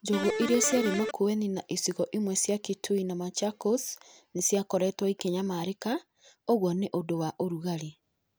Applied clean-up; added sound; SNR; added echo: none; Electric guitar; 3 dB; none.